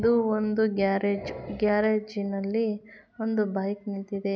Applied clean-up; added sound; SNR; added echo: none; none; none; none.